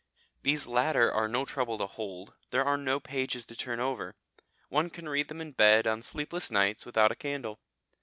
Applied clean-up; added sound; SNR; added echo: none; none; none; none.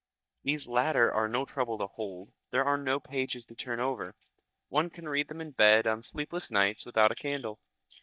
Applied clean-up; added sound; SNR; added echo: neural mask model DeepFilterNet 3.